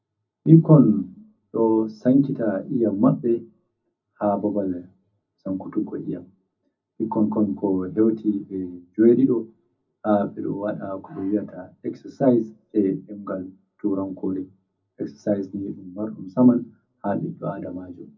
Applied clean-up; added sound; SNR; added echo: none; none; none; reverberation time 0.4 s.